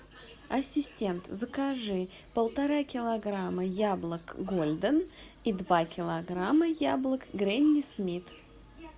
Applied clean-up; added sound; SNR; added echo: none; none; none; none.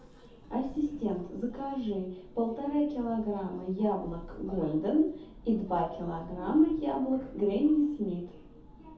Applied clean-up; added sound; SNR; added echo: none; Thunder; 19 dB; reverberation time 0.5 s.